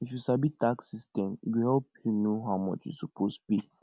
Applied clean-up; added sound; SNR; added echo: none; none; none; none.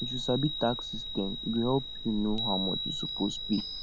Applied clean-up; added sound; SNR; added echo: none; Chime; 4 dB; none.